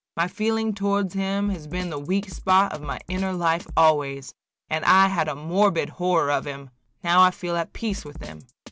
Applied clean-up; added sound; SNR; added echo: none; Drum kit; 18 dB; none.